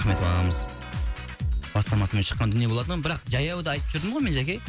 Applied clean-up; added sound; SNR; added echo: none; Organ; 14 dB; none.